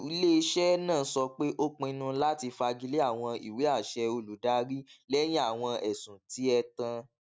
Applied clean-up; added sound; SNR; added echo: none; none; none; none.